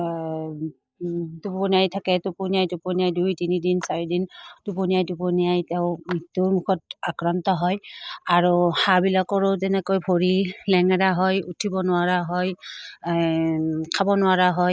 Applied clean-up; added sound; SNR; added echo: neural mask model DeepFilterNet 3.